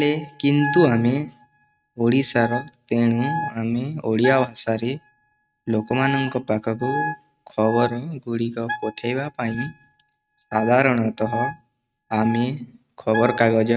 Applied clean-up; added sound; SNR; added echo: neural mask model RNNoise.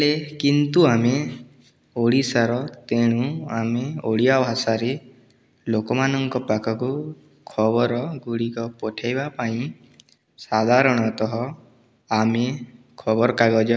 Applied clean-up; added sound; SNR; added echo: none; none; none; none.